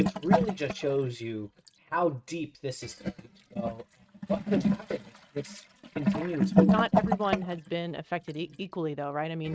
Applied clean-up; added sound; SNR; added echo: neural mask model RNNoise.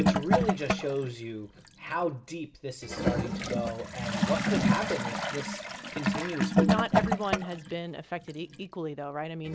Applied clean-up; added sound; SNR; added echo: none; Toilet flush / Gurgling; -4 dB; none.